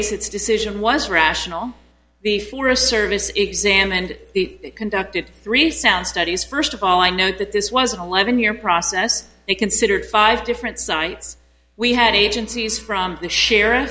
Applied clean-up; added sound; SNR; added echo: none; none; none; none.